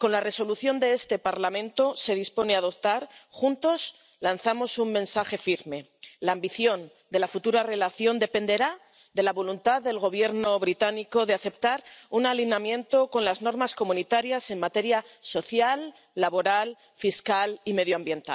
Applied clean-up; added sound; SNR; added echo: none; none; none; none.